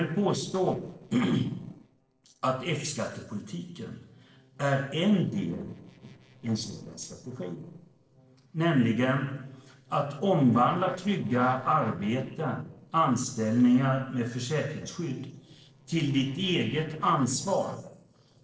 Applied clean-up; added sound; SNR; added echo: neural separator model SepFormer DNS4.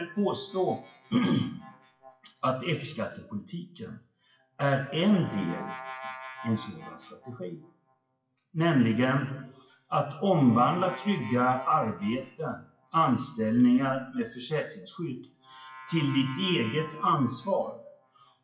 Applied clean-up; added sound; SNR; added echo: classical method WPE with log-MMSE.